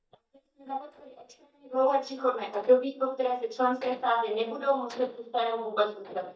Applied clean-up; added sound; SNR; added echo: neural mask model DeepFilterNet 3.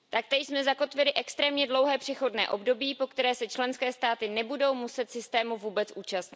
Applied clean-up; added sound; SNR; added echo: none; none; none; none.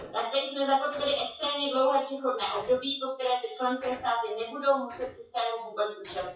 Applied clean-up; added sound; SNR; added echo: classical method WPE with log-MMSE.